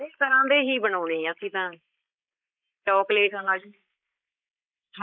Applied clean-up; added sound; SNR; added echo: neural mask model Resemble Enhance denoiser.